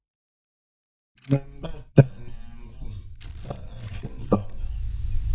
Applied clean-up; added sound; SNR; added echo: neural mask model DeepFilterNet 3.